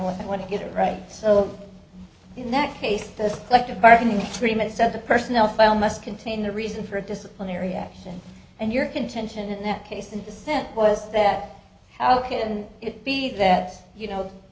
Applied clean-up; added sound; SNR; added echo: none; none; none; none.